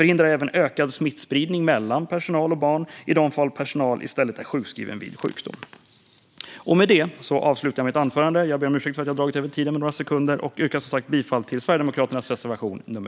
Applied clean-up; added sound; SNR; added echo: none; none; none; none.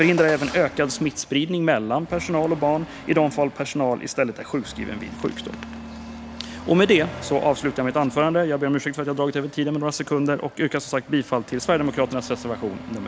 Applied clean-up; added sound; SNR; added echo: none; Engine starting / Accelerating, revving, vroom / Motor vehicle (road); 15 dB; none.